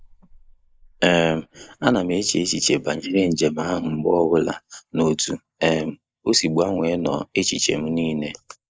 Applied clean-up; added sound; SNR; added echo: neural mask model Resemble Enhance denoiser.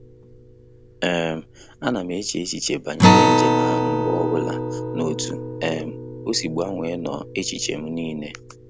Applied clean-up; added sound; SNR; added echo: none; Acoustic guitar; -4 dB; none.